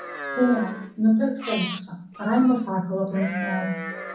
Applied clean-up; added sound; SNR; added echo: none; Livestock, farm animals, working animals; 10 dB; reverberation time 0.6 s.